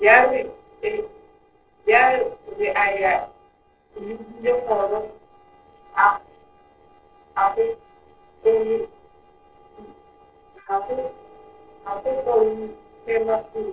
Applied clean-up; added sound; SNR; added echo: neural separator model SepFormer DNS4.